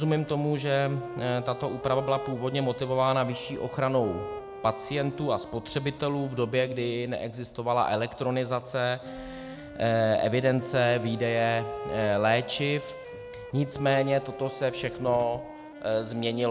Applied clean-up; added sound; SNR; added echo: none; Wind instrument, woodwind instrument; 13 dB; none.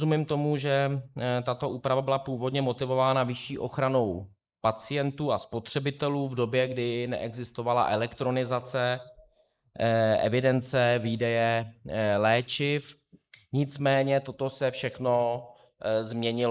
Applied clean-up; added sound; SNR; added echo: neural mask model Resemble Enhance denoiser.